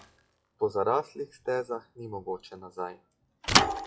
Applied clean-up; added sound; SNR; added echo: classical method WPE with log-MMSE.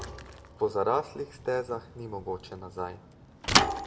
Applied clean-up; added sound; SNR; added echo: none; Thump, thud / Bicycle; 0 dB; reverberation time 0.5 s.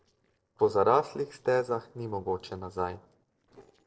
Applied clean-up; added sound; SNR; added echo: neural separator model SepFormer DNS4.